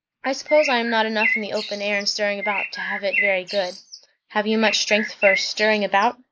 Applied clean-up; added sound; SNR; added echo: neural mask model Resemble Enhance denoiser.